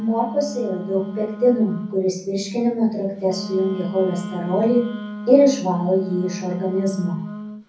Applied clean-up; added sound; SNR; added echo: none; Wind instrument, woodwind instrument; 11 dB; reverberation time 0.6 s.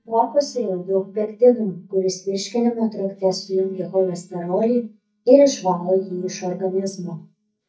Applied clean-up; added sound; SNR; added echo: neural mask model DeepFilterNet 3.